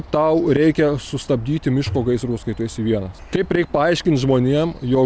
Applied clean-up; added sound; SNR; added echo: none; Thump, thud; 14 dB; none.